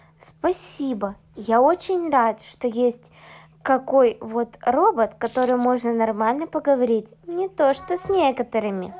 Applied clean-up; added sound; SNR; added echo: none; Coin (dropping); 20 dB; none.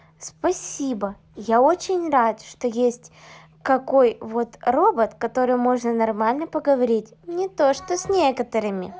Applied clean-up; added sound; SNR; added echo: none; none; none; none.